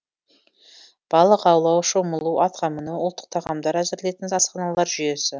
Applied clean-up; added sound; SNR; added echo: none; none; none; none.